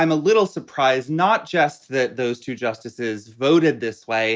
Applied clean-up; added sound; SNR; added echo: none; none; none; none.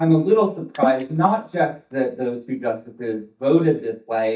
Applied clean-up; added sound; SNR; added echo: neural mask model DeepFilterNet 3.